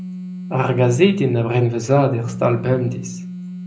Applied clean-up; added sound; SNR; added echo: none; Telephone; 13 dB; reverberation time 0.5 s.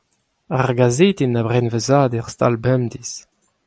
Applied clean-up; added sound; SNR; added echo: none; none; none; none.